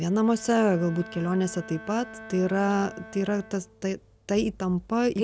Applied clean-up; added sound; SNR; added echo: none; Bowed string instrument; 19 dB; none.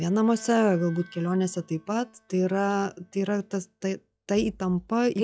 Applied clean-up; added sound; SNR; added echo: classical method log-MMSE.